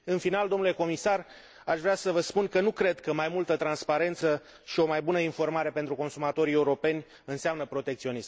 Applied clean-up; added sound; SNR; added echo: none; none; none; none.